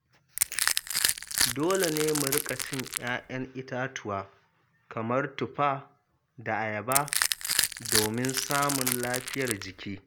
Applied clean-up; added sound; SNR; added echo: none; Crushing; -2 dB; none.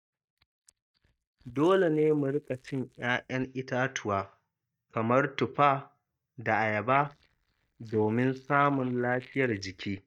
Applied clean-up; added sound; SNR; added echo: neural mask model DeepFilterNet 3.